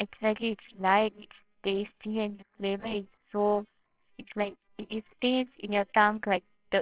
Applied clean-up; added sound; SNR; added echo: neural separator model SepFormer WHAMR!.